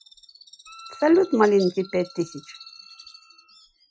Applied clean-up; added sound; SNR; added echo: classical method Wiener filter.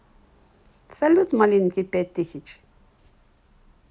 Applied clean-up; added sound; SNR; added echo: none; none; none; none.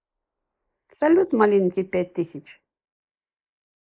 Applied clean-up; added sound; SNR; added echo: neural mask model Resemble Enhance denoiser.